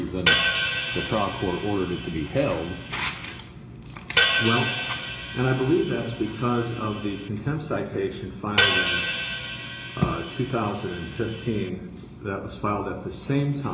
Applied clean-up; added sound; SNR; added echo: none; Hi-hat; -3 dB; reverberation time 0.4 s.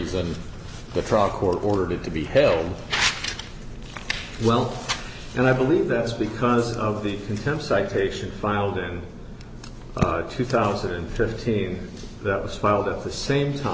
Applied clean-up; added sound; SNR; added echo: none; none; none; none.